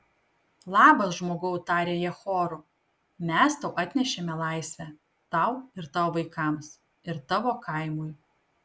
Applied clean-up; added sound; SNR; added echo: none; none; none; none.